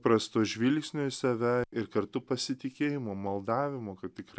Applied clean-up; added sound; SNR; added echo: none; none; none; none.